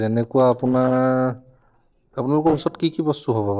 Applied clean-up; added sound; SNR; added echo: neural separator model SepFormer DNS4.